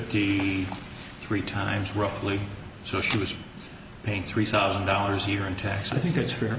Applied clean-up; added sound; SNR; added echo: none; Tools; 10 dB; none.